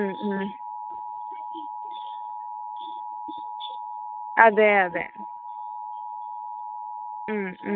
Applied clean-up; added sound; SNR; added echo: neural mask model RNNoise.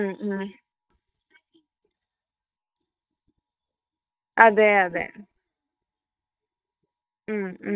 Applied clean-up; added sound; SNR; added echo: neural mask model DeepFilterNet 3.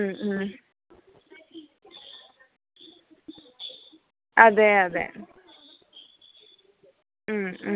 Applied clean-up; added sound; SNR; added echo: none; none; none; none.